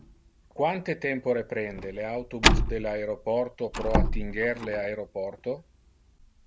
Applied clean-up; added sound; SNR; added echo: none; Slam; -1 dB; none.